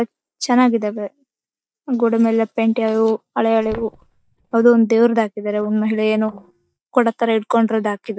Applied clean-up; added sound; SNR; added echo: neural mask model DeepFilterNet 3.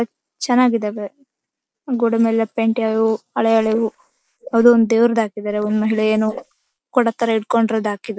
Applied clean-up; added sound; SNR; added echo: neural mask model Resemble Enhance denoiser.